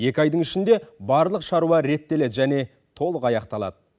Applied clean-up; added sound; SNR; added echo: none; none; none; none.